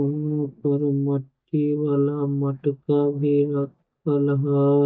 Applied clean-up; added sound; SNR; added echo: neural mask model DeepFilterNet 3.